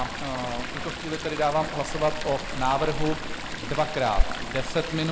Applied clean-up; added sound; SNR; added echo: none; Chatter / Stream; 1 dB; none.